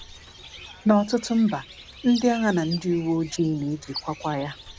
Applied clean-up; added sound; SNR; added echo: none; Bird; 17 dB; none.